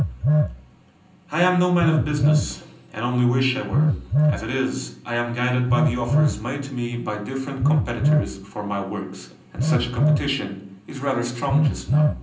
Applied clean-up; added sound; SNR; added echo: none; Telephone; -2 dB; reverberation time 0.6 s.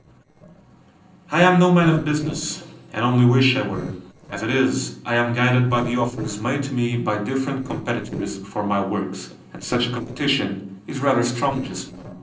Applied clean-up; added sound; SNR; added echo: neural separator model SepFormer DNS4.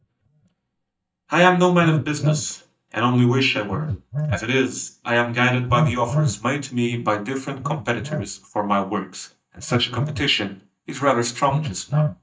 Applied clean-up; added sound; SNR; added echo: neural mask model DeepFilterNet 3.